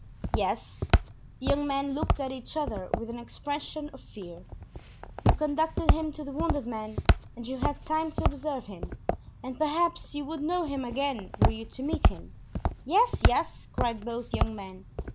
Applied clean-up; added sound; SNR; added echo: none; Walk, footsteps; -2 dB; none.